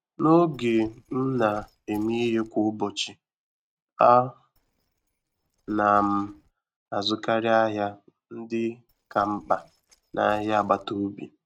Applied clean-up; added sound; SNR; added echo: neural mask model RNNoise.